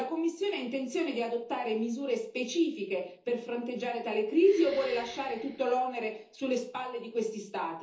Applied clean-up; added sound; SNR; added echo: neural separator model SepFormer DNS4.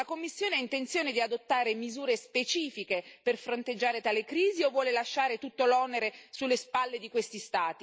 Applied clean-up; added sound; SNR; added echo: none; none; none; none.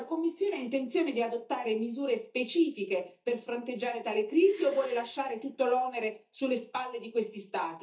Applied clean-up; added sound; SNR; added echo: neural mask model DeepFilterNet 3.